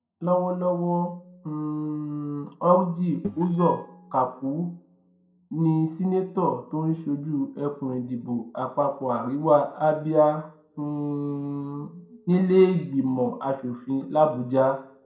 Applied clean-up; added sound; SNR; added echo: neural separator model SepFormer DNS4.